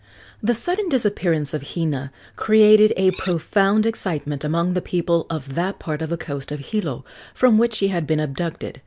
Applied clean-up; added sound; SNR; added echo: none; Cutlery, silverware; 17 dB; none.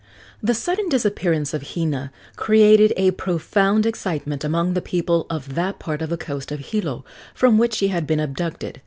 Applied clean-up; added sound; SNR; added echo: none; none; none; none.